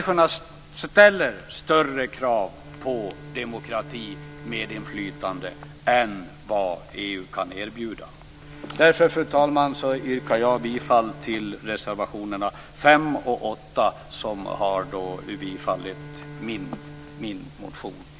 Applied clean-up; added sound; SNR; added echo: none; Bowed string instrument; 19 dB; none.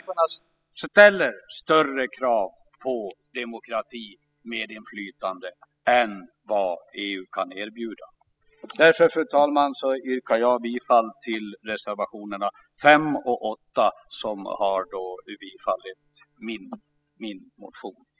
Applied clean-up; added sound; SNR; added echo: classical method spectral subtraction.